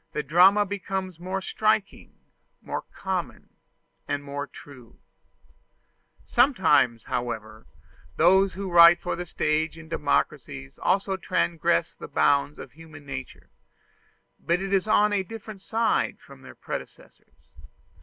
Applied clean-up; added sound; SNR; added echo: none; none; none; none.